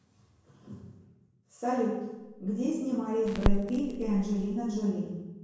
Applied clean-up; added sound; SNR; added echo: none; Crackle; 0 dB; reverberation time 0.9 s.